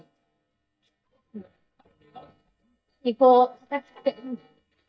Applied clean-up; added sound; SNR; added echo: neural mask model DeepFilterNet 3.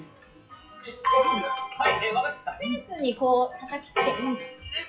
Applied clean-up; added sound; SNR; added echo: classical method WPE with log-MMSE.